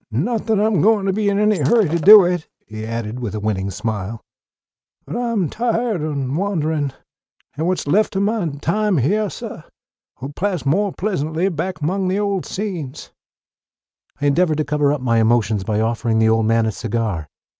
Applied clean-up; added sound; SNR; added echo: neural mask model RNNoise.